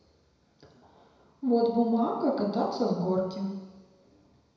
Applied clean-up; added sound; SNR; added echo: none; none; none; reverberation time 1.0 s.